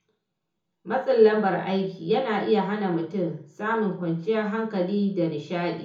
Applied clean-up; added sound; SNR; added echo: none; none; none; reverberation time 0.6 s.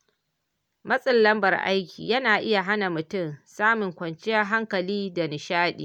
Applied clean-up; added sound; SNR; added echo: none; none; none; none.